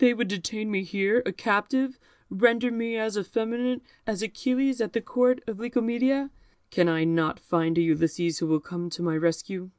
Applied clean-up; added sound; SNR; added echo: none; none; none; none.